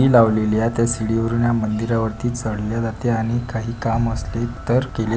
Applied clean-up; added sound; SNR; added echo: none; none; none; none.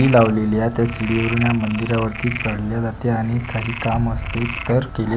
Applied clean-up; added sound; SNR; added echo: none; Frog; 13 dB; none.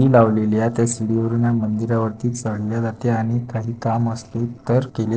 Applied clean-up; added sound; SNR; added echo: neural separator model SepFormer DNS4.